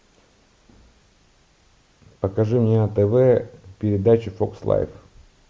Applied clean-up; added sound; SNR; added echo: none; none; none; none.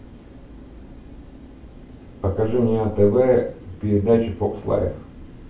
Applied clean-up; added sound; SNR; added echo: none; Mechanical fan; 19 dB; reverberation time 0.3 s.